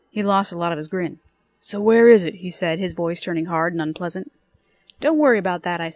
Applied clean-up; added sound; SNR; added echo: none; none; none; none.